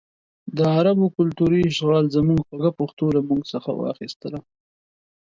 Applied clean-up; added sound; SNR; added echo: none; none; none; none.